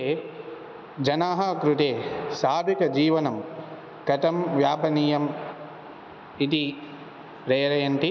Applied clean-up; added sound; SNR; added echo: none; none; none; none.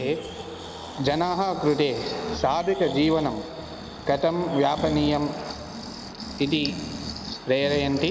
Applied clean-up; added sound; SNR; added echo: none; Breathing; 11 dB; none.